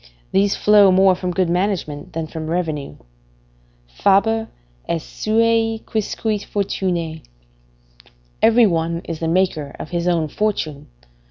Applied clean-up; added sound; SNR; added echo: none; none; none; none.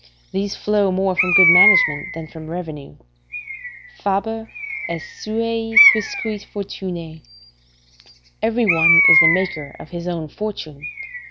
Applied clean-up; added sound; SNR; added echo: none; Bird; -3 dB; none.